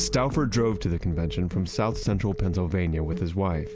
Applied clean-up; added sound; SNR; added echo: none; Telephone; 16 dB; none.